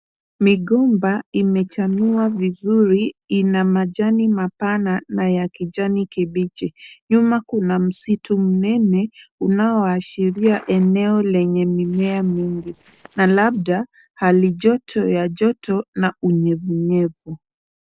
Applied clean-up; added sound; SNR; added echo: neural separator model SepFormer DNS4.